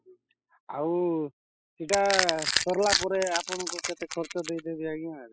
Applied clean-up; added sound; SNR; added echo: classical method spectral subtraction.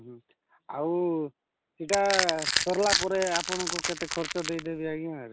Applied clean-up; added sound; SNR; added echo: none; Crushing; 1 dB; none.